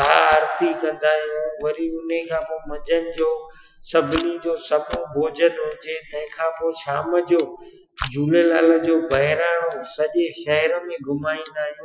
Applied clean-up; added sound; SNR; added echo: classical method Wiener filter.